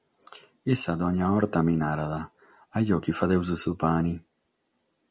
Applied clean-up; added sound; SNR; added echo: none; none; none; none.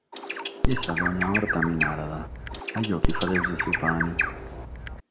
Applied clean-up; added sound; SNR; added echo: none; Bird + Dog; 0 dB; none.